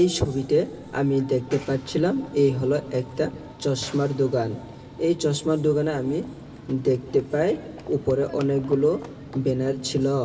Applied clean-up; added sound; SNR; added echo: none; Run / Train; 19 dB; reverberation time 2.8 s.